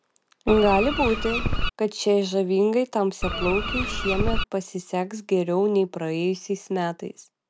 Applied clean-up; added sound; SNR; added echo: none; Bird; 1 dB; none.